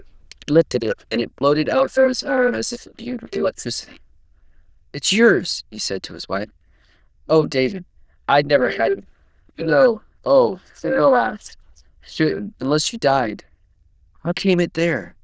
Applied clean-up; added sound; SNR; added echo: neural diffusion model UNIVERSE++.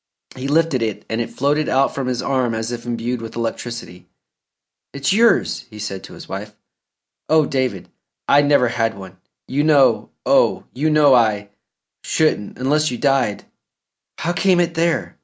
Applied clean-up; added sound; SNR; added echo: none; none; none; none.